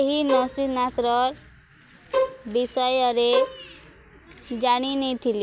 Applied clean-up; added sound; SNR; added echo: none; Bowed string instrument; 4 dB; none.